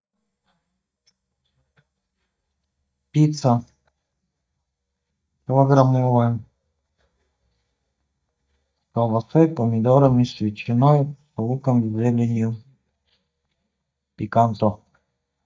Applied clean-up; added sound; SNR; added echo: neural mask model DeepFilterNet 3.